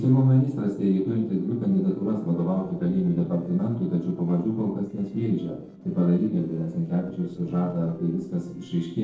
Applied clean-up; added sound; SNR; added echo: neural separator model SepFormer DNS4.